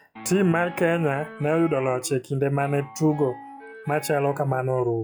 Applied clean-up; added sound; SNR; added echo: classical method log-MMSE.